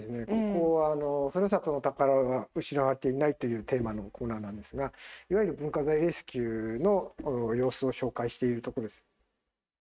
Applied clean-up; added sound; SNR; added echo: neural mask model RNNoise.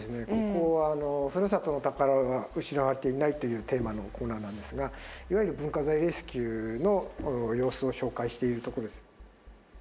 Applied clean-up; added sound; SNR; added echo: none; Accelerating, revving, vroom + Knock; 18 dB; none.